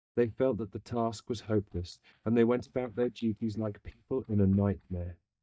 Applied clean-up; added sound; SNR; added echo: neural mask model DeepFilterNet 3.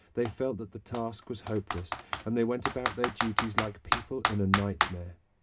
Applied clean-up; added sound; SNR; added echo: none; Computer keyboard; 1 dB; reverberation time 0.3 s.